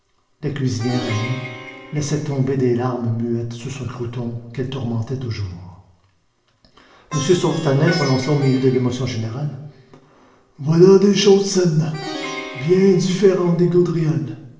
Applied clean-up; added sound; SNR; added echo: none; Plucked string instrument; 16 dB; reverberation time 0.8 s.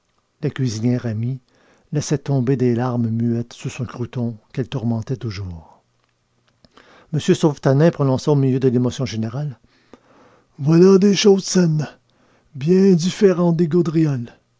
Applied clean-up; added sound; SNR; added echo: none; none; none; none.